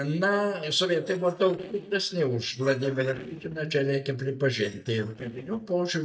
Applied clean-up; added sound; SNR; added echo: neural mask model DeepFilterNet 3.